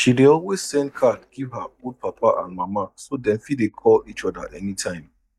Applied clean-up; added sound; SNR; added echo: neural mask model DeepFilterNet 3.